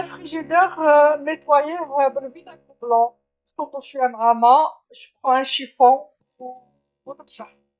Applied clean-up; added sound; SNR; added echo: neural mask model DeepFilterNet 3.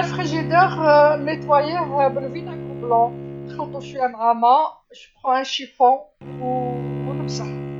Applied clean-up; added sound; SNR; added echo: none; Bowed string instrument; 10 dB; none.